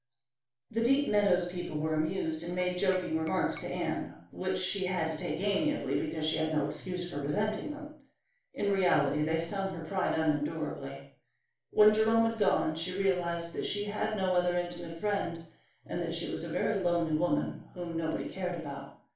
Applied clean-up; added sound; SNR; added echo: none; Tap; 18 dB; reverberation time 0.4 s.